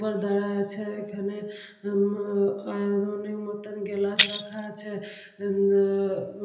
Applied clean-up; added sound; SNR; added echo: none; Shatter; 0 dB; reverberation time 1.4 s.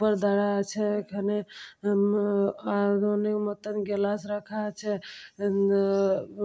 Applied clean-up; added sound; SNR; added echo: none; none; none; none.